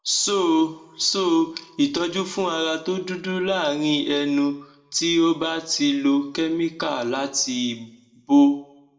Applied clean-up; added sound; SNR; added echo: none; none; none; reverberation time 0.5 s.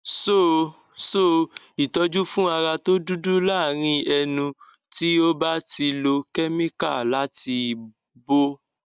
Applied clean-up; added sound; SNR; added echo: none; none; none; none.